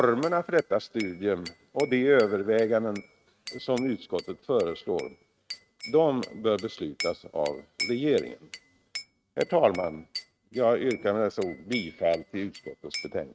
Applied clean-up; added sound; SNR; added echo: neural mask model RNNoise.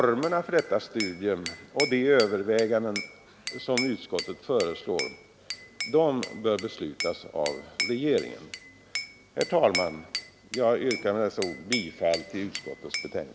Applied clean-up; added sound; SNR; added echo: none; Glass / Bell; 10 dB; none.